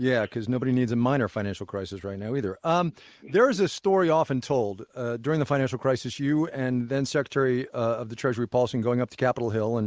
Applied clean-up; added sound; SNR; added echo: none; none; none; none.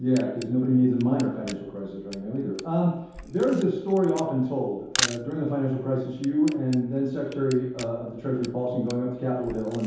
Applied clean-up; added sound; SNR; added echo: none; Camera; 14 dB; reverberation time 0.8 s.